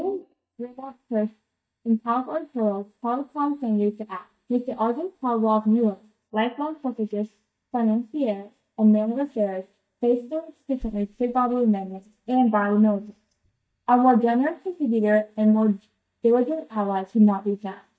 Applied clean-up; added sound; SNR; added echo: neural mask model DeepFilterNet 3.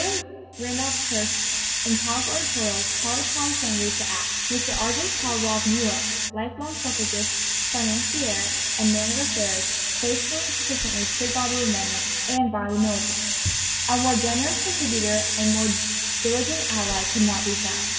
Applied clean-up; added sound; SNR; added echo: none; Hiss; -3 dB; reverberation time 2.1 s.